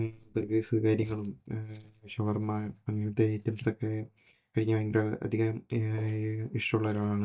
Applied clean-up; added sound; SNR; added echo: neural mask model DeepFilterNet 3.